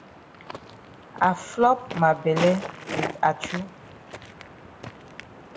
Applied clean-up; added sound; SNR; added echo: none; Walk, footsteps; 10 dB; reverberation time 0.6 s.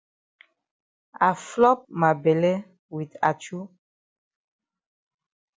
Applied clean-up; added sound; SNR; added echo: none; none; none; none.